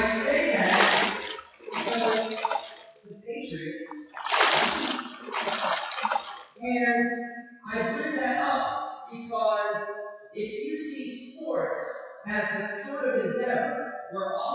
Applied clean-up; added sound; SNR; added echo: classical method WPE with log-MMSE.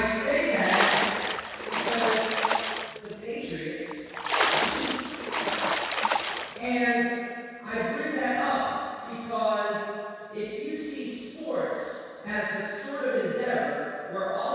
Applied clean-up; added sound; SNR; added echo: none; Splash, splatter; -1 dB; reverberation time 2.0 s.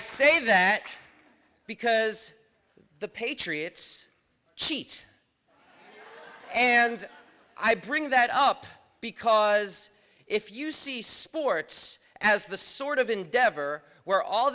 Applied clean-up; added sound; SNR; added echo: none; none; none; none.